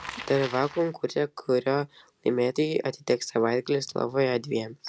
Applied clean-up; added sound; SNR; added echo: none; Bicycle; 20 dB; none.